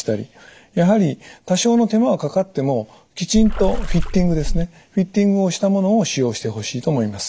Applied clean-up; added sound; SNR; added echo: none; Water / Splash, splatter; 1 dB; none.